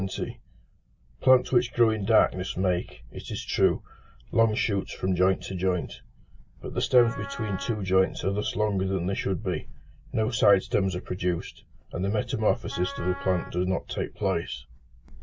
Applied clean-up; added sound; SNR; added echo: none; Wind instrument, woodwind instrument; 15 dB; none.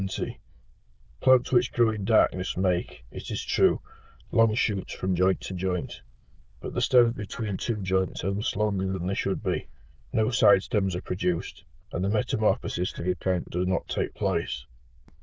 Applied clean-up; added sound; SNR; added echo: neural diffusion model UNIVERSE++.